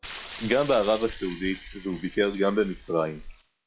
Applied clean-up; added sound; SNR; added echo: classical method log-MMSE.